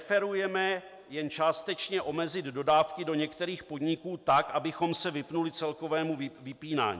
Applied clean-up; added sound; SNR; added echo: none; none; none; none.